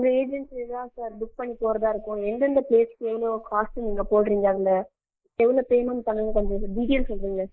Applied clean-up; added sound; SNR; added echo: neural mask model Resemble Enhance denoiser.